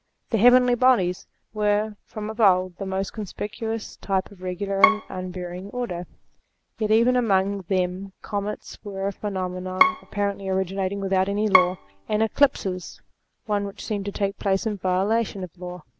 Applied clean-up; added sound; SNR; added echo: none; Bowed string instrument; 3 dB; none.